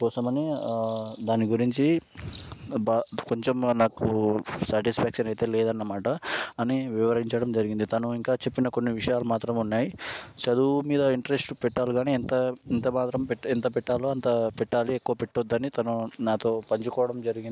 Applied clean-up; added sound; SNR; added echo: none; none; none; none.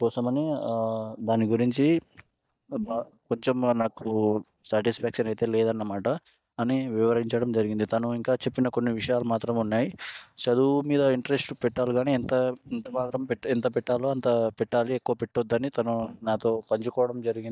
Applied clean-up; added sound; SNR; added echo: neural mask model DeepFilterNet 3.